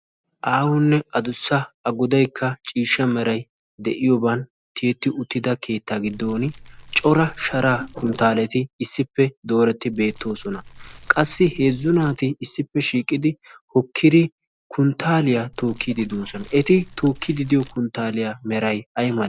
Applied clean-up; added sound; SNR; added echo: none; Fire; 20 dB; none.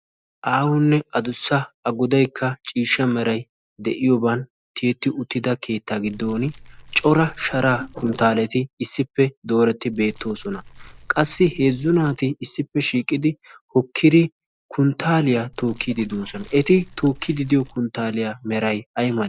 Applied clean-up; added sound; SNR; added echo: neural mask model DeepFilterNet 3.